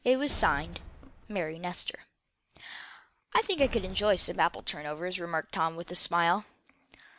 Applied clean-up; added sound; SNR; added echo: none; Slam; 13 dB; none.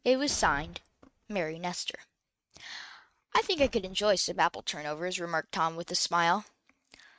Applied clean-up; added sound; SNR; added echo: neural mask model RNNoise.